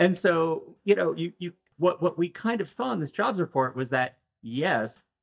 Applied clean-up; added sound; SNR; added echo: neural mask model DeepFilterNet 3.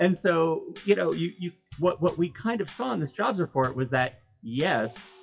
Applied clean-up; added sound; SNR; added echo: classical method WPE with log-MMSE.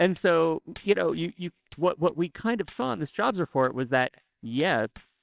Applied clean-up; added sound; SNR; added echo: neural separator model SepFormer WHAMR!.